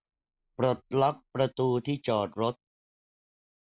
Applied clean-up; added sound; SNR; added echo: neural mask model Resemble Enhance denoiser.